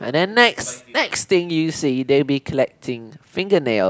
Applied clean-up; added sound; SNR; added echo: none; none; none; none.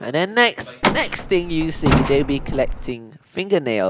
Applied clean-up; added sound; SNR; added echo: none; Truck; 1 dB; none.